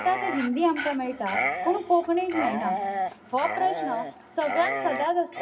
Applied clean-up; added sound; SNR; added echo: none; Dog; 4 dB; reverberation time 0.4 s.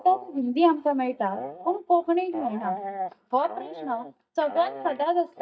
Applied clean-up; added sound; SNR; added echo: neural mask model DeepFilterNet 3.